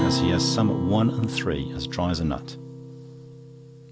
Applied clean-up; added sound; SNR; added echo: none; Acoustic guitar; 2 dB; none.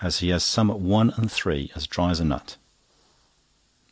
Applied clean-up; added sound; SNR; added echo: none; none; none; none.